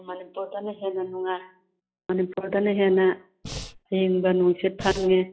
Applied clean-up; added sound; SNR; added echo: classical method log-MMSE.